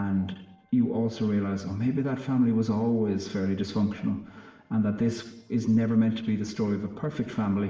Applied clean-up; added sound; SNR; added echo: none; none; none; reverberation time 0.8 s.